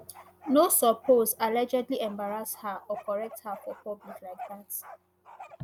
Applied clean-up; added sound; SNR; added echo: none; Bark; 19 dB; none.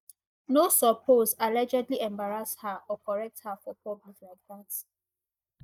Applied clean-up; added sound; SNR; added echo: neural mask model DeepFilterNet 3.